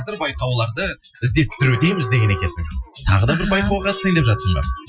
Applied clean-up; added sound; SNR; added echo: classical method Wiener filter.